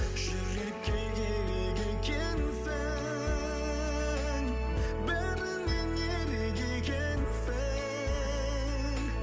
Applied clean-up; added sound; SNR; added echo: none; Brass instrument; 11 dB; none.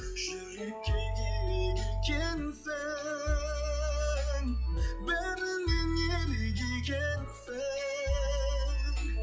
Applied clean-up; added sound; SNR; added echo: classical method log-MMSE.